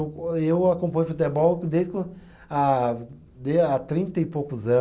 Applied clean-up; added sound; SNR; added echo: none; none; none; none.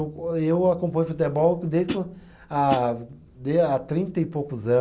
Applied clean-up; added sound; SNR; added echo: none; Hi-hat; 7 dB; none.